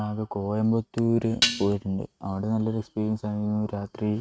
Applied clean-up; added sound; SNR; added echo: neural mask model RNNoise.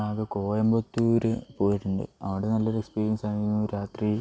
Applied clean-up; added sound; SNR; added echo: none; none; none; none.